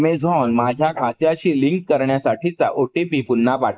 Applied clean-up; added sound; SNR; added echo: neural mask model Resemble Enhance denoiser.